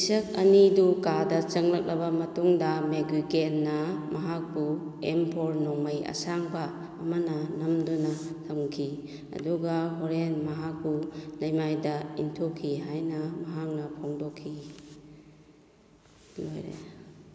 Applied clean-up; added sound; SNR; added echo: none; none; none; none.